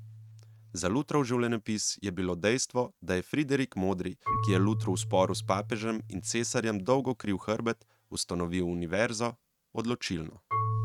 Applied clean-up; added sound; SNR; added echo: neural mask model RNNoise.